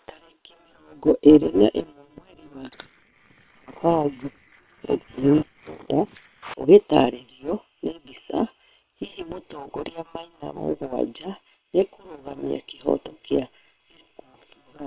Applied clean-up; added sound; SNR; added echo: neural separator model SepFormer WHAM!.